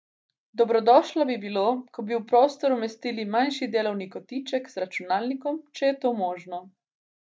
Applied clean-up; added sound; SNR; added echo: none; none; none; none.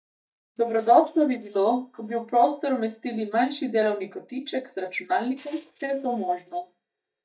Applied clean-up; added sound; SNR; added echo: neural mask model DeepFilterNet 3.